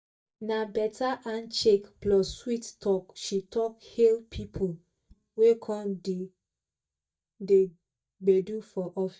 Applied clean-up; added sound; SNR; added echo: neural mask model DeepFilterNet 3.